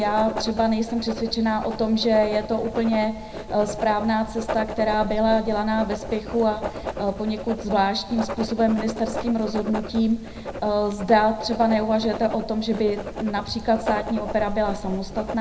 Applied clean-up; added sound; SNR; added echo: none; Writing; 10 dB; reverberation time 0.4 s.